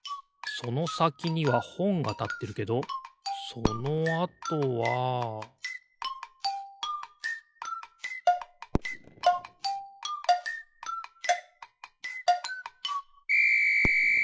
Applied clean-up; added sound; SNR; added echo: classical method log-MMSE.